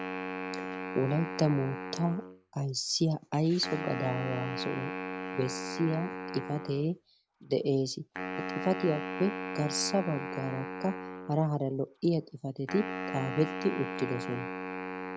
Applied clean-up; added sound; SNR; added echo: none; Wind instrument, woodwind instrument; 6 dB; none.